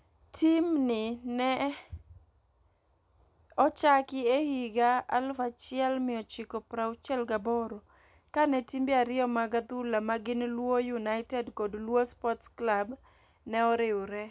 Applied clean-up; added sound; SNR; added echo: none; none; none; none.